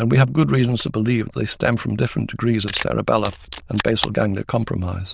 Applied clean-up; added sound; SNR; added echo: neural diffusion model UNIVERSE++.